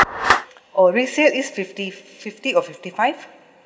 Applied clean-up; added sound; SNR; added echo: none; Clapping; 5 dB; reverberation time 0.6 s.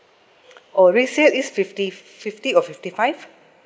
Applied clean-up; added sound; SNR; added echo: none; none; none; none.